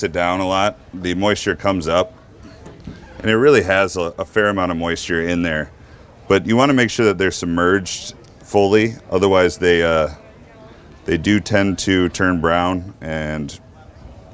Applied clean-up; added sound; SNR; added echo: none; none; none; none.